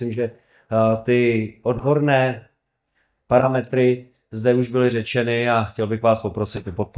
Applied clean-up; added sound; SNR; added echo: neural mask model DeepFilterNet 3.